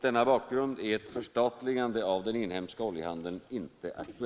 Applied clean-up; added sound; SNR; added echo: neural mask model Resemble Enhance denoiser.